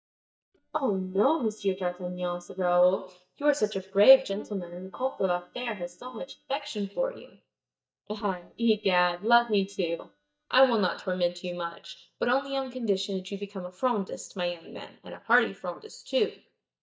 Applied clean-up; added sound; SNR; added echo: neural mask model DeepFilterNet 3.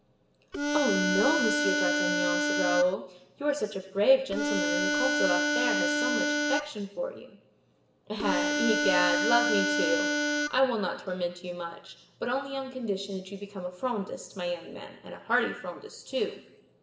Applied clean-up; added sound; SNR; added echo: none; Harmonica; -3 dB; reverberation time 0.8 s.